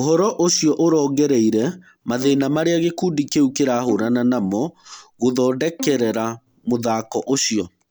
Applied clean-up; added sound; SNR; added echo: none; Bowed string instrument; 18 dB; none.